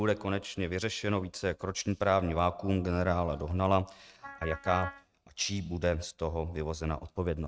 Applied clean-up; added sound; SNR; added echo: neural mask model RNNoise.